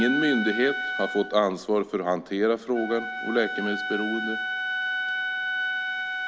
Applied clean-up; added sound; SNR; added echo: none; Wind instrument, woodwind instrument; 3 dB; none.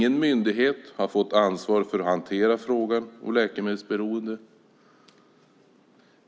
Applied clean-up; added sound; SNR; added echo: none; none; none; none.